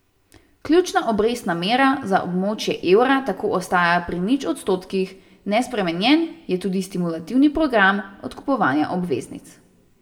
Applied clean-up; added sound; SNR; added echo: none; none; none; reverberation time 0.9 s.